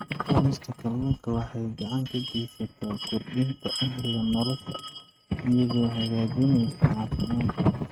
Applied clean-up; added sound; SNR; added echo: neural mask model RNNoise.